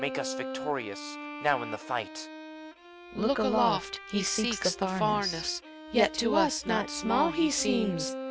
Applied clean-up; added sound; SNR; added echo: none; Bowed string instrument; 11 dB; none.